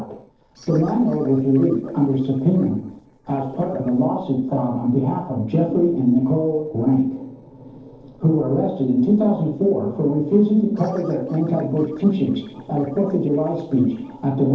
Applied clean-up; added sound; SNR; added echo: neural separator model SepFormer DNS4.